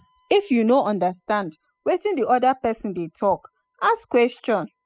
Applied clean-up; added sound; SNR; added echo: classical method spectral subtraction.